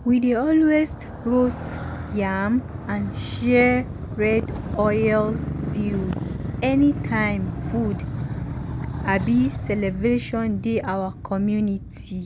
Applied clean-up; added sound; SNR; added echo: none; Motorcycle; 7 dB; none.